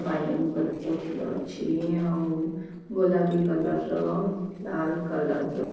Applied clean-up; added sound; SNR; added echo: neural separator model SepFormer DNS4.